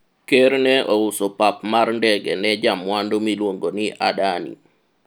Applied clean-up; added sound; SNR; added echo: none; none; none; none.